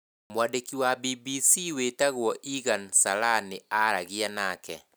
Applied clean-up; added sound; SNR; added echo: none; none; none; none.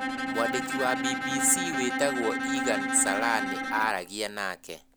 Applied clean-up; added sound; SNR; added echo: none; Bowed string instrument; 1 dB; none.